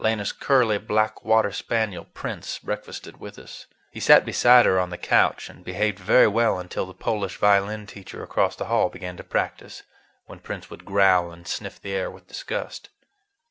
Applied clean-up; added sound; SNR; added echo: none; none; none; none.